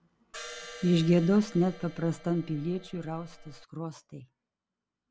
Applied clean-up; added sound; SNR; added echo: none; Crash cymbal; 16 dB; none.